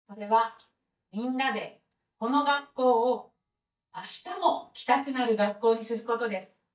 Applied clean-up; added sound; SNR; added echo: neural mask model DeepFilterNet 3.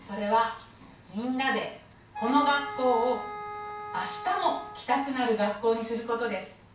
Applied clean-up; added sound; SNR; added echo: none; Wind instrument, woodwind instrument; 9 dB; none.